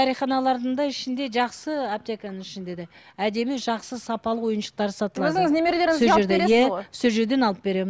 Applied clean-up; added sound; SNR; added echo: none; none; none; none.